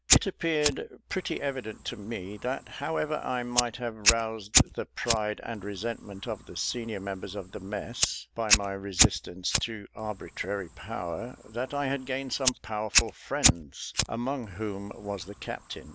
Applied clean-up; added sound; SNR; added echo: none; Fire; -1 dB; none.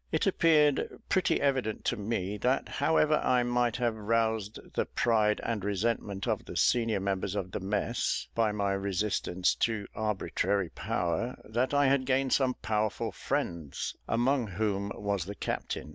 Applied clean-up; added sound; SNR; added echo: none; none; none; none.